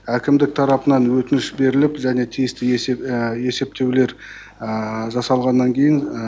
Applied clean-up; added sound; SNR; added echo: none; none; none; none.